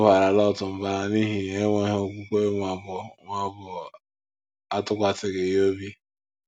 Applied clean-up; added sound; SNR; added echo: none; none; none; none.